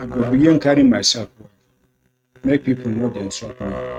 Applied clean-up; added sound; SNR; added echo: neural mask model RNNoise.